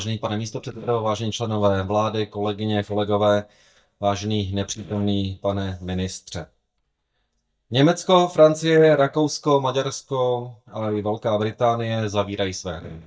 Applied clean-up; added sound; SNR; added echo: neural mask model DeepFilterNet 3.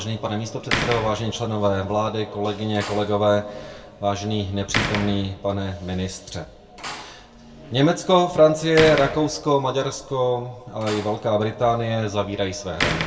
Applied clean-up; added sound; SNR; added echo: none; Slam; 10 dB; reverberation time 0.2 s.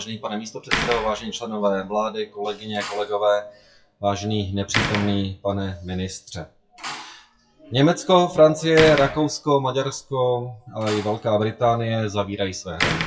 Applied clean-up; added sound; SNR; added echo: classical method WPE with log-MMSE.